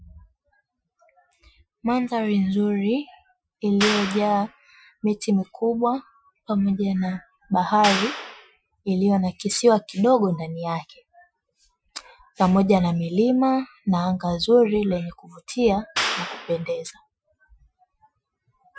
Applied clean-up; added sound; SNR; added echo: classical method Wiener filter.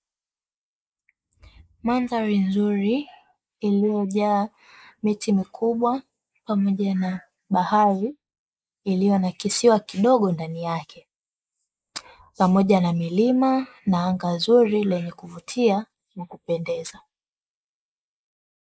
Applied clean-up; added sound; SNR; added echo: neural mask model Resemble Enhance denoiser.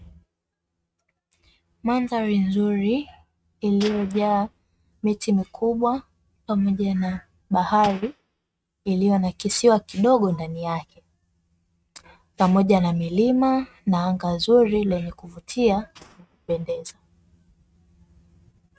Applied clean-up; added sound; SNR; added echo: neural mask model RNNoise.